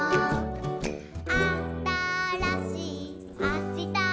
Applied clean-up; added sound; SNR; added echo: none; none; none; none.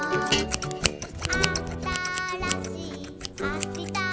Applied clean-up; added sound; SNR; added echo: none; Scissors + Guitar; 3 dB; none.